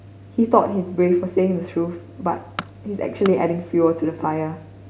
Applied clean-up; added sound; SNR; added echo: none; Tools; 16 dB; none.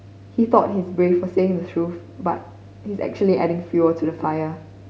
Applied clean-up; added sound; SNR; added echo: none; none; none; none.